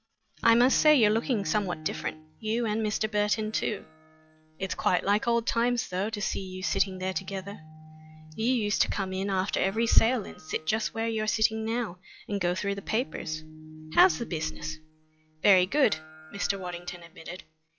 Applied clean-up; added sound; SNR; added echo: classical method log-MMSE.